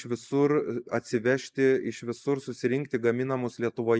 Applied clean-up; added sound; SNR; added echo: neural mask model Resemble Enhance denoiser.